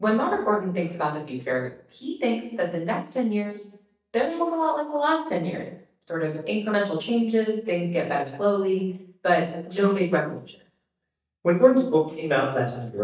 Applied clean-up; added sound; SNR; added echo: neural mask model DeepFilterNet 3.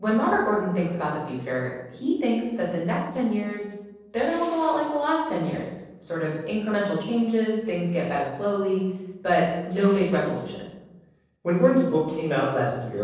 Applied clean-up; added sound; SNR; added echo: neural separator model SepFormer DNS4.